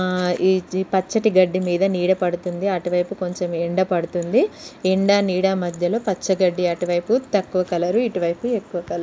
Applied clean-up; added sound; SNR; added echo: none; none; none; none.